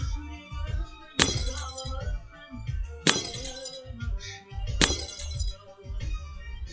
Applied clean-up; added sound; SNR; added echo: classical method WPE with log-MMSE.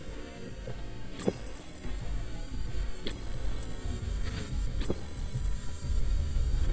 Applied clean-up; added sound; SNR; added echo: neural mask model DeepFilterNet 3.